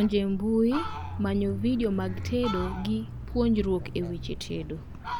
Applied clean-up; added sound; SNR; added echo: none; Mechanisms / Bicycle + Fowl; 7 dB; none.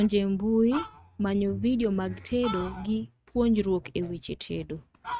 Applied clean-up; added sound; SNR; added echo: neural mask model RNNoise.